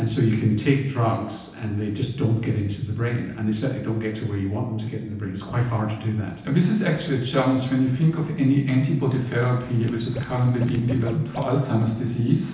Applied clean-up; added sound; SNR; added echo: none; Scratching (performance technique); 11 dB; reverberation time 0.9 s.